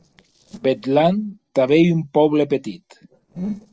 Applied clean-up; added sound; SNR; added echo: neural separator model SepFormer DNS4.